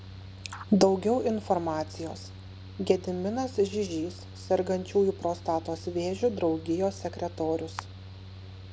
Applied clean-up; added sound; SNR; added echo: none; Mechanical fan; 14 dB; none.